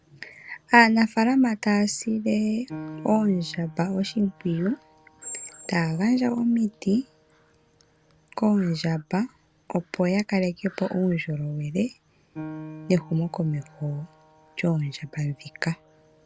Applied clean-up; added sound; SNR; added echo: none; Piano + Squeak; 20 dB; none.